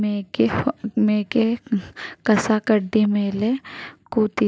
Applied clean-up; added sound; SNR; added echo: none; none; none; none.